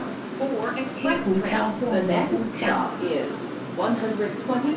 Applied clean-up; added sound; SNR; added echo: none; Subway, metro, underground; -3 dB; reverberation time 0.3 s.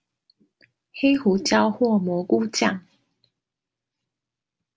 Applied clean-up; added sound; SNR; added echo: none; none; none; none.